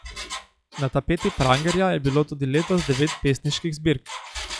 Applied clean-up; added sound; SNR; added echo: classical method log-MMSE.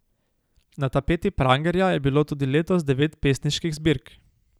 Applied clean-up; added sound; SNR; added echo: none; none; none; none.